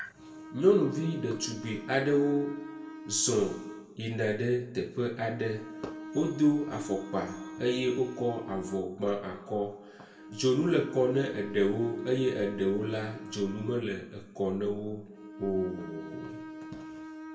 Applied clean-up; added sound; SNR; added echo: none; Bowed string instrument; 14 dB; reverberation time 0.3 s.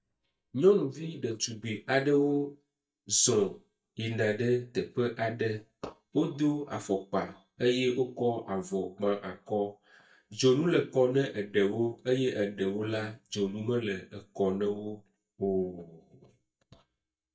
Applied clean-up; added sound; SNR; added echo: neural mask model DeepFilterNet 3.